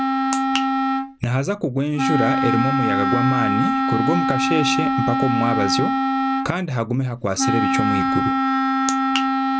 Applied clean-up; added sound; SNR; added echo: none; Wind instrument, woodwind instrument; -3 dB; none.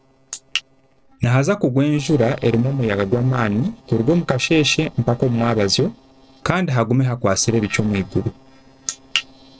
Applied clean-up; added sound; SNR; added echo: neural separator model SepFormer DNS4.